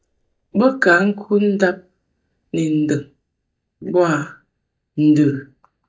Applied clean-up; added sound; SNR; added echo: neural mask model DeepFilterNet 3.